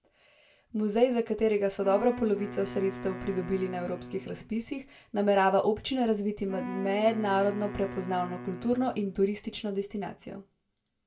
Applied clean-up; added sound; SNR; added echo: none; Wind instrument, woodwind instrument; 12 dB; reverberation time 0.2 s.